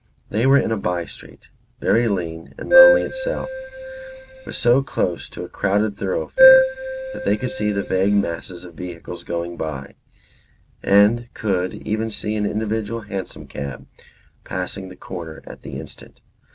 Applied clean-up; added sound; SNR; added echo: none; Keyboard (musical); -4 dB; none.